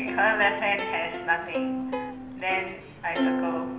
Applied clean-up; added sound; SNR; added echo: none; Plucked string instrument; 3 dB; reverberation time 0.7 s.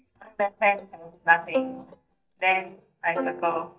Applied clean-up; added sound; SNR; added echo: neural mask model DeepFilterNet 3.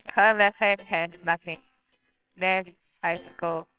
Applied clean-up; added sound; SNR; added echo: neural separator model SepFormer WHAMR!.